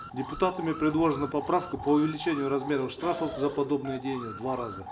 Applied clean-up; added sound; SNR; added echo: none; Alarm; 11 dB; reverberation time 0.7 s.